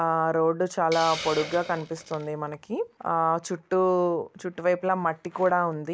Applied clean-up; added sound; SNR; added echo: none; Hiss; 17 dB; none.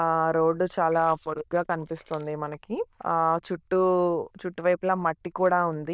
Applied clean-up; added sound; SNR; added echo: neural diffusion model UNIVERSE++.